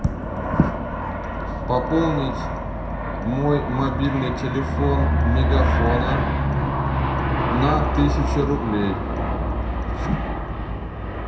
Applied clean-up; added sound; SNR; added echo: none; Aircraft; -3 dB; reverberation time 0.5 s.